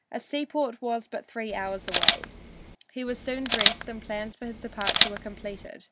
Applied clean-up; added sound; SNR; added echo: none; Camera; -4 dB; none.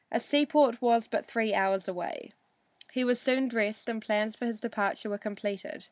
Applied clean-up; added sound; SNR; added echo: none; none; none; none.